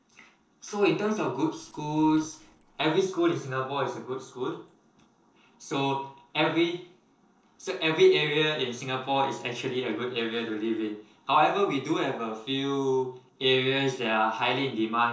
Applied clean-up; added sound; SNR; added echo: neural separator model SepFormer DNS4.